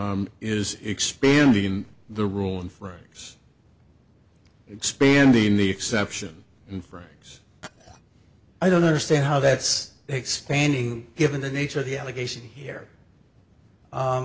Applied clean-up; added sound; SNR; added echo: none; Glass; 20 dB; none.